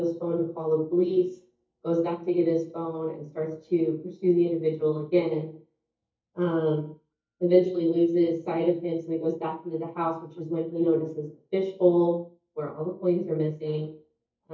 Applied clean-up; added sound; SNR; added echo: neural mask model DeepFilterNet 3.